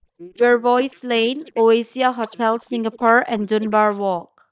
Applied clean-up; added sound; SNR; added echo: neural mask model DeepFilterNet 3.